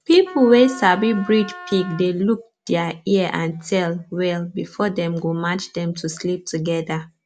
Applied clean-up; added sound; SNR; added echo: none; Wind instrument, woodwind instrument; 16 dB; none.